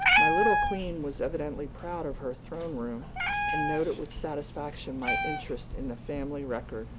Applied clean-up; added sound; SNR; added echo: none; Meow; -3 dB; none.